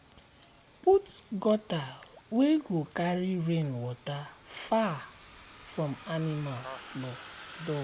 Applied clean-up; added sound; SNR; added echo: none; Bus; 19 dB; none.